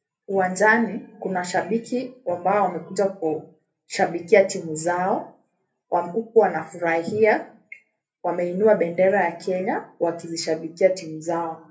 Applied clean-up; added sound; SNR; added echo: none; none; none; reverberation time 0.3 s.